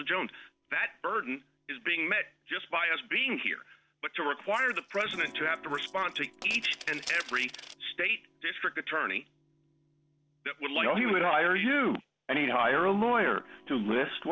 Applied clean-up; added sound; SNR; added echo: neural separator model SepFormer DNS4.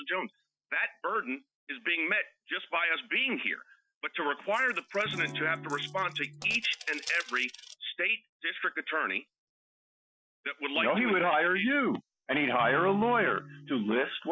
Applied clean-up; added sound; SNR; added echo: classical method Wiener filter.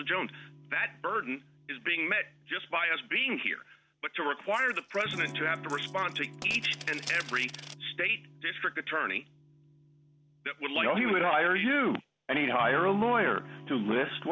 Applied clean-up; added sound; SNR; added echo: none; Electric guitar / Strum + Coin (dropping); 17 dB; none.